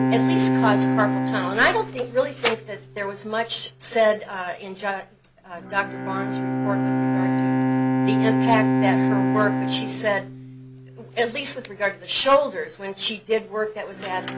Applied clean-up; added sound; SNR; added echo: none; Bowed string instrument; 0 dB; none.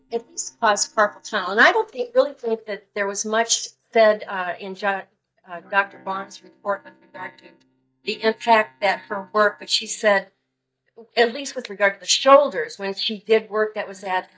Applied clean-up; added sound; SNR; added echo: neural mask model DeepFilterNet 3.